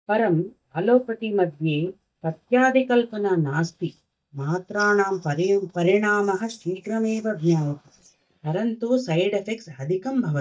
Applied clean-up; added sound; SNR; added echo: neural mask model DeepFilterNet 3.